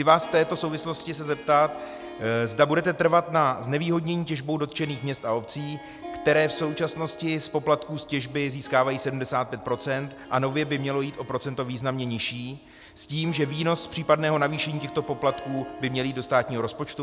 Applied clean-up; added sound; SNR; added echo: none; Harp; 17 dB; none.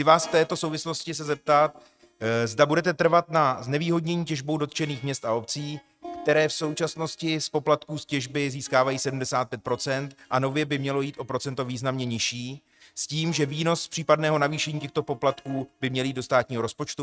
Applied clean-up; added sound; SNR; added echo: neural mask model RNNoise.